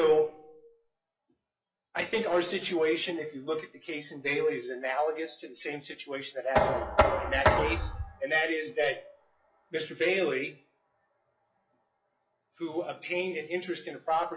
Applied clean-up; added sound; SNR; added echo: classical method WPE with log-MMSE.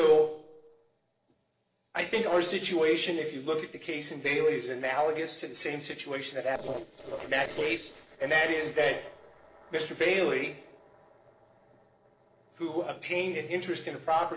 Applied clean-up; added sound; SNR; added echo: neural separator model SepFormer DNS4.